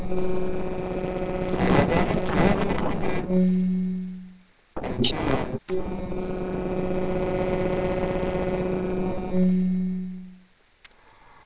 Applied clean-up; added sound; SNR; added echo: neural separator model SepFormer DNS4.